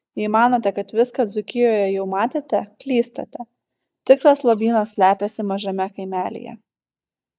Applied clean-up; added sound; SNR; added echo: neural mask model DeepFilterNet 3.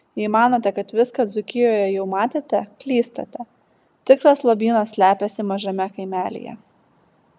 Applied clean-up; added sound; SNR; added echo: none; none; none; none.